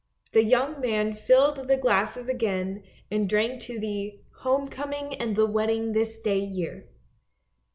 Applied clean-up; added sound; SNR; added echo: none; none; none; none.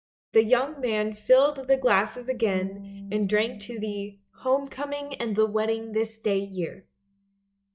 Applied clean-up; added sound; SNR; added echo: neural mask model DeepFilterNet 3.